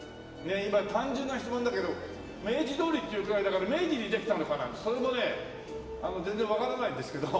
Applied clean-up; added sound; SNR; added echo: none; none; none; reverberation time 1.3 s.